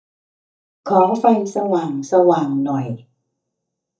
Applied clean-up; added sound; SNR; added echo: neural mask model DeepFilterNet 3.